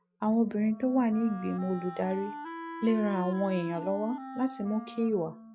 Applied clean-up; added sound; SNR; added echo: classical method log-MMSE.